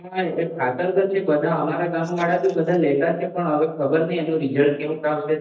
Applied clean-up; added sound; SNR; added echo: neural mask model DeepFilterNet 3.